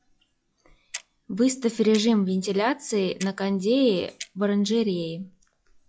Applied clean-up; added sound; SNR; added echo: classical method log-MMSE.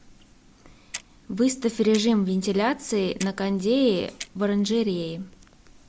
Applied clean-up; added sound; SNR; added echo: none; Clock; 19 dB; none.